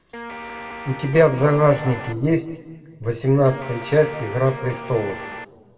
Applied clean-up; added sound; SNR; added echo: none; Guitar; 13 dB; reverberation time 1.6 s.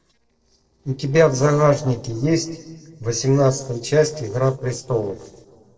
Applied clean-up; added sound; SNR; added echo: neural separator model SepFormer DNS4.